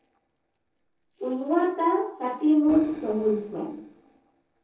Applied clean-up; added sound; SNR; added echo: neural separator model SepFormer DNS4.